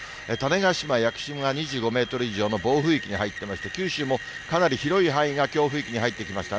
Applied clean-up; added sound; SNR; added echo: none; Screech; 13 dB; none.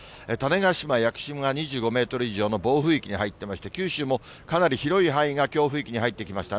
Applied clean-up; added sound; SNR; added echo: none; none; none; none.